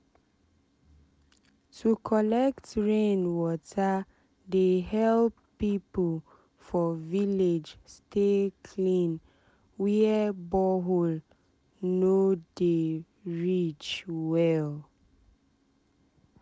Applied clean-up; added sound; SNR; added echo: none; none; none; none.